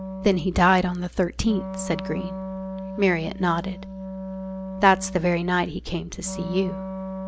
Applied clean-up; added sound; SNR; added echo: none; Wind instrument, woodwind instrument; 10 dB; none.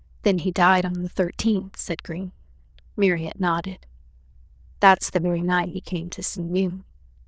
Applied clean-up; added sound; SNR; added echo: neural diffusion model UNIVERSE++.